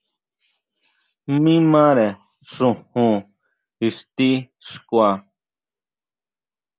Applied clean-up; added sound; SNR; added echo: none; none; none; none.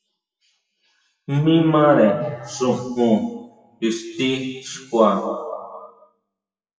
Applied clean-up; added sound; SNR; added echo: classical method WPE with log-MMSE.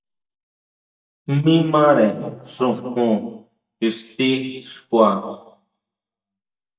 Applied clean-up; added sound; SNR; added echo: neural mask model DeepFilterNet 3.